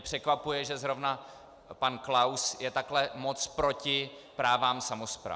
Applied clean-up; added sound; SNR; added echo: none; none; none; none.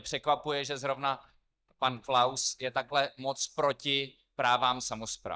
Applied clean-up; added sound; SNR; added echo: neural mask model DeepFilterNet 3.